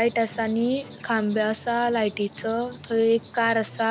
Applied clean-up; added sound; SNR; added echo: none; Musical instrument + Insect; 19 dB; none.